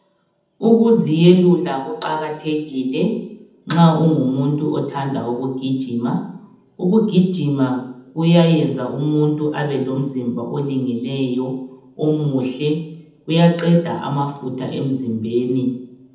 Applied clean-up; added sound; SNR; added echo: none; none; none; reverberation time 0.8 s.